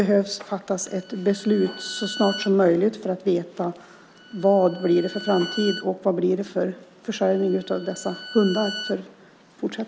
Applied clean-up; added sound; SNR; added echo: none; Bowed string instrument; 15 dB; none.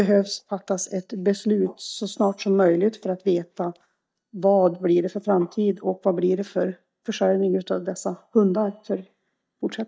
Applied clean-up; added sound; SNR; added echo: neural mask model DeepFilterNet 3.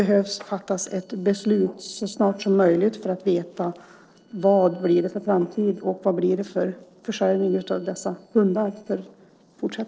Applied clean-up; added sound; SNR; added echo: neural separator model SepFormer DNS4.